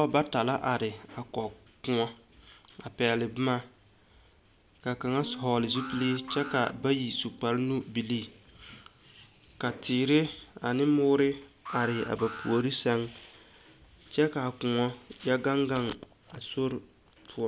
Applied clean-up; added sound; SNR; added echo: none; Alarm + Guitar; 12 dB; none.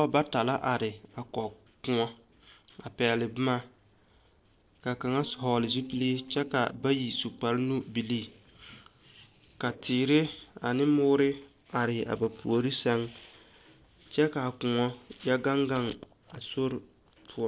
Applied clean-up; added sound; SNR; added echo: neural separator model SepFormer DNS4.